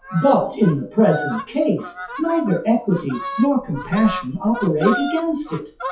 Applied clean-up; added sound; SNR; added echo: classical method WPE with log-MMSE.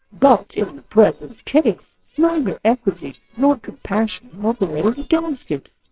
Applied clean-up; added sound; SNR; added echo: neural separator model SepFormer WHAMR!.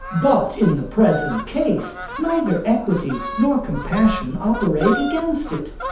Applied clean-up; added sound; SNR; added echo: none; Fowl; 10 dB; reverberation time 0.6 s.